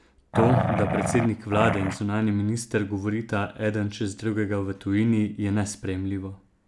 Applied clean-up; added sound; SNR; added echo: none; Growling; 0 dB; none.